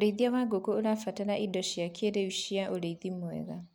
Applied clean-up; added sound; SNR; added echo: none; none; none; none.